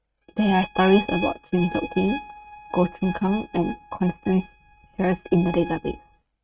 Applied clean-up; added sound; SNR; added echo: neural mask model RNNoise.